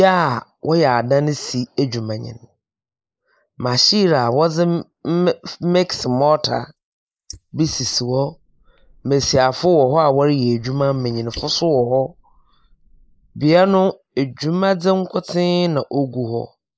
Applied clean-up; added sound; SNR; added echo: neural mask model Resemble Enhance denoiser.